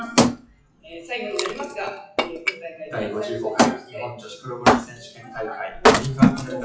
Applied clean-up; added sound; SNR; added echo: classical method WPE with log-MMSE.